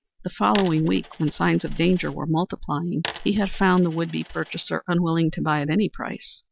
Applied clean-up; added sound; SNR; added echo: none; Coin (dropping); 13 dB; none.